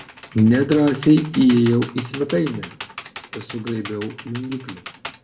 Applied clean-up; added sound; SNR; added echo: none; Computer keyboard; 16 dB; reverberation time 0.6 s.